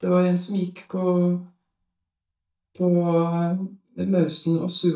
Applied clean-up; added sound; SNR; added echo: neural mask model DeepFilterNet 3.